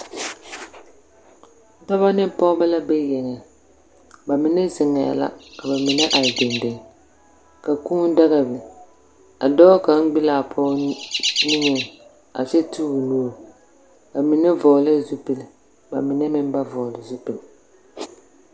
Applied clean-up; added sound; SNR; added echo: none; Chirp, tweet; 6 dB; none.